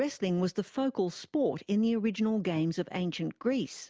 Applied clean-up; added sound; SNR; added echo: none; none; none; none.